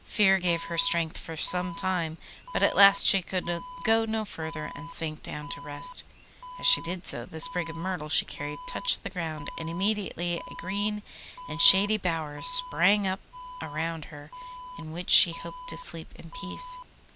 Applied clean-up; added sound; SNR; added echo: none; Alarm; 16 dB; none.